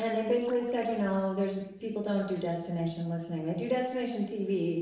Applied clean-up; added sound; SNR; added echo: neural separator model SepFormer DNS4.